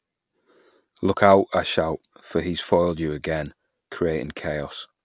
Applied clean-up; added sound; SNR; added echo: none; none; none; none.